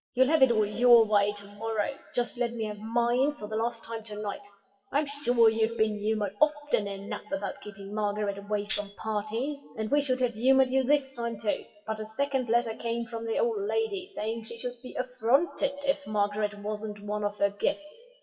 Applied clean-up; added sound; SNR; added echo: classical method WPE with log-MMSE.